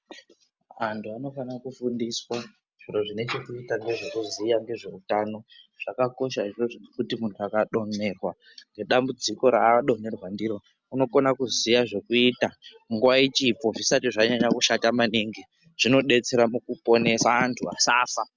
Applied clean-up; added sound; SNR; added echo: none; none; none; none.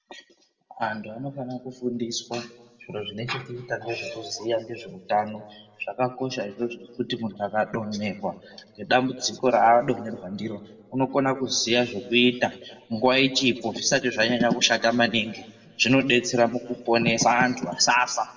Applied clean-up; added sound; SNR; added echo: none; none; none; reverberation time 1.5 s.